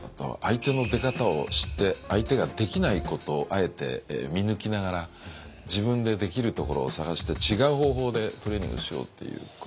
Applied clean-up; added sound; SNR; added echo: none; Drum kit; 10 dB; none.